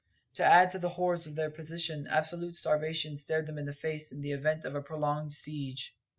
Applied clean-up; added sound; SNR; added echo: none; none; none; none.